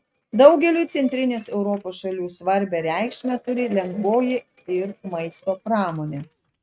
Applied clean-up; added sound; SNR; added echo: neural mask model RNNoise.